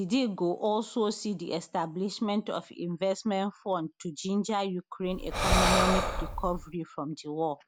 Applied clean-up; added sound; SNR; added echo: none; Breathing; -3 dB; none.